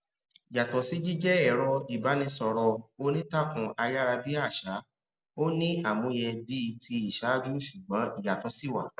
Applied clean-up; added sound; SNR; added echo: none; none; none; none.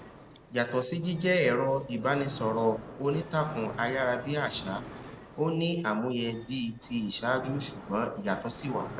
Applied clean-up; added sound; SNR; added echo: none; Mechanisms; 14 dB; none.